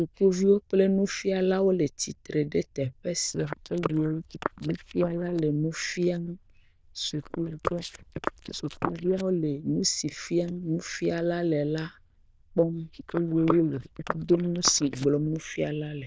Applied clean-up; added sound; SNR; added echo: neural diffusion model UNIVERSE++.